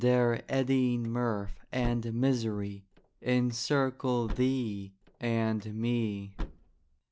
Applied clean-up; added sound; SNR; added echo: none; Slam / Car; 14 dB; none.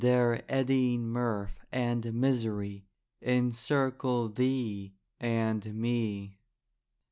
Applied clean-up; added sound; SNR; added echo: none; none; none; none.